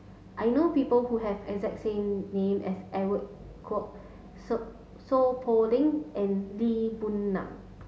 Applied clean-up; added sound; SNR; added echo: none; none; none; none.